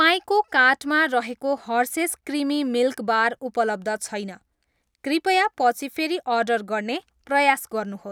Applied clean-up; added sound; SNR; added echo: none; none; none; none.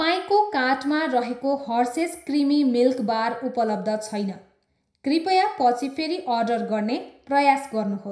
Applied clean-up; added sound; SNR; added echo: none; none; none; reverberation time 0.4 s.